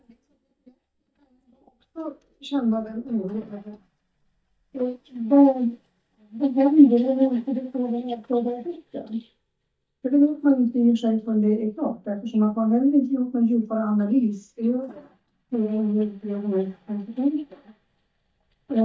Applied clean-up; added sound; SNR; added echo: neural mask model DeepFilterNet 3.